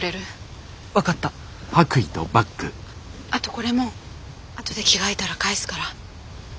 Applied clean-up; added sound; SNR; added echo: none; none; none; none.